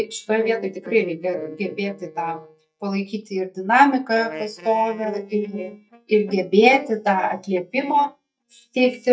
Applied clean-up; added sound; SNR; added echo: neural mask model DeepFilterNet 3.